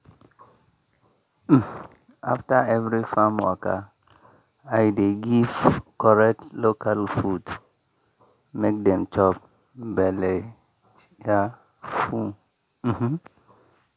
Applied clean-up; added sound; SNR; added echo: none; none; none; none.